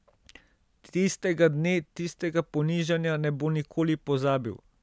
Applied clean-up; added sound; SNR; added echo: none; none; none; none.